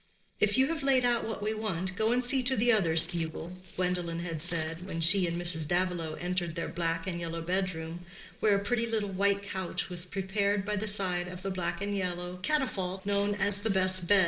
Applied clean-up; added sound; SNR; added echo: neural separator model SepFormer DNS4.